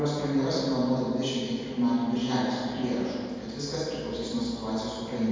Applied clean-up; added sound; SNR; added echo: none; none; none; reverberation time 2.1 s.